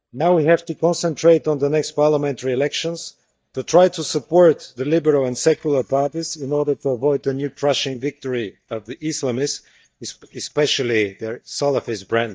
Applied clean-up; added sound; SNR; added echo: neural mask model DeepFilterNet 3.